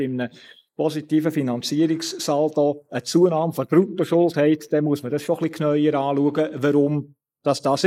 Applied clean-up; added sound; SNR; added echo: neural mask model Resemble Enhance denoiser.